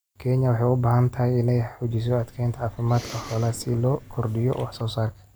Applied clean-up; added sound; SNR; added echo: none; Respiratory sounds; 19 dB; none.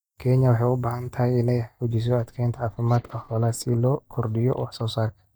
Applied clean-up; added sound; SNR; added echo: neural mask model DeepFilterNet 3.